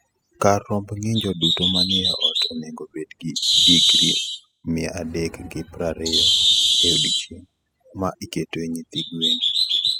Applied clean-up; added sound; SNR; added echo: classical method spectral subtraction.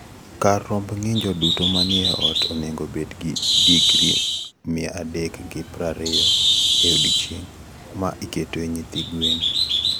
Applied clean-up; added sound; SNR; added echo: none; Bird; -4 dB; none.